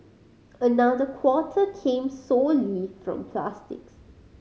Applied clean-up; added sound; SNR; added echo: none; none; none; none.